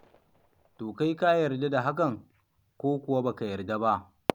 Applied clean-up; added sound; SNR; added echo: none; Fireworks; 13 dB; none.